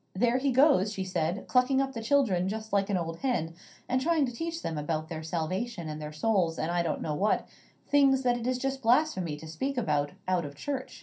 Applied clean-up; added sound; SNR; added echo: none; none; none; reverberation time 0.3 s.